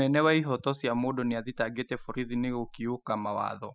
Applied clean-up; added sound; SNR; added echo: classical method spectral subtraction.